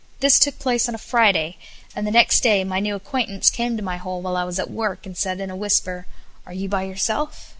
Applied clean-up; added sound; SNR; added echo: none; none; none; none.